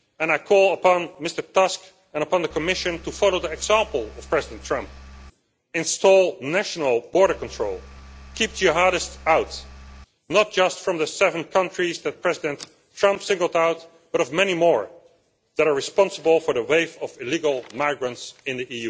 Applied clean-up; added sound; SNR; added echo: none; Engine; 19 dB; none.